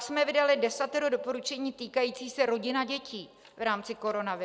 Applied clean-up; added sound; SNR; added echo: none; none; none; none.